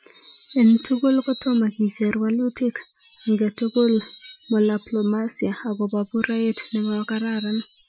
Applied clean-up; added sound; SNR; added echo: classical method Wiener filter.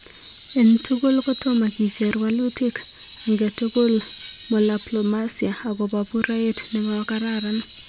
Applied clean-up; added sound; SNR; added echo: none; Screech; 18 dB; none.